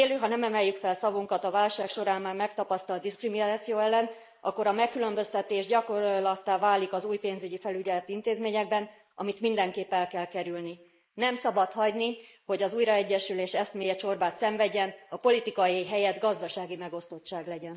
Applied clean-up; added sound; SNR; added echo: neural mask model Resemble Enhance denoiser.